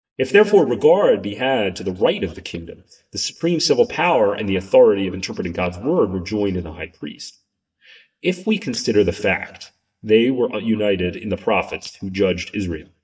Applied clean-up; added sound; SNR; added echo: neural mask model DeepFilterNet 3.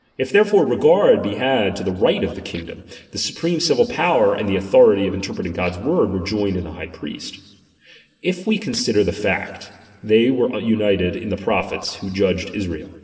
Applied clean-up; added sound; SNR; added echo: neural separator model SepFormer DNS4.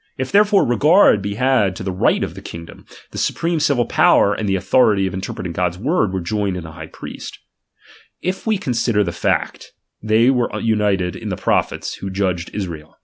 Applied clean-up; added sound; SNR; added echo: none; none; none; none.